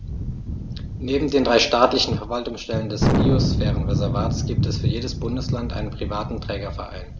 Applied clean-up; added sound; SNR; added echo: none; Thunder + Bass guitar; -1 dB; none.